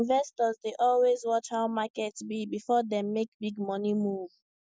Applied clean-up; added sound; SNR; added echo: none; none; none; none.